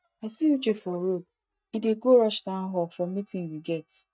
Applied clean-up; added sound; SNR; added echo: neural mask model DeepFilterNet 3.